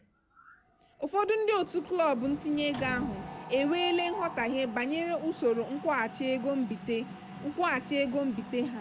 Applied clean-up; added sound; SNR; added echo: none; Mechanisms; 12 dB; none.